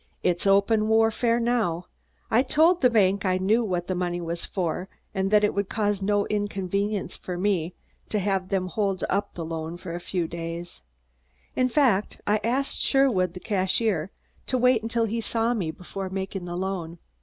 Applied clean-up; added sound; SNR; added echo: none; none; none; none.